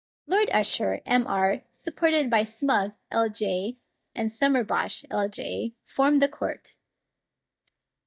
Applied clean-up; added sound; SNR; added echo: neural mask model DeepFilterNet 3.